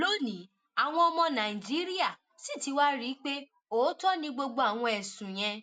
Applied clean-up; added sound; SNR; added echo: none; none; none; none.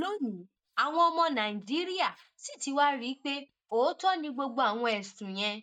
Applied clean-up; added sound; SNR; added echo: neural mask model DeepFilterNet 3.